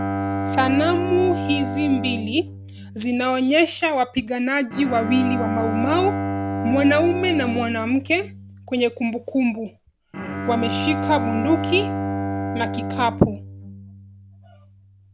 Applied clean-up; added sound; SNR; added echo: none; Bowed string instrument; 5 dB; none.